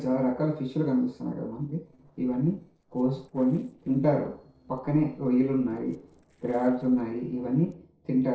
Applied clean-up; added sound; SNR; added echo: neural separator model SepFormer DNS4.